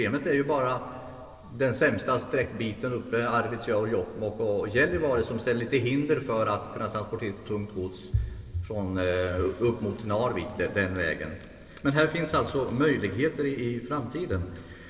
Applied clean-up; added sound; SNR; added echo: none; none; none; reverberation time 2.4 s.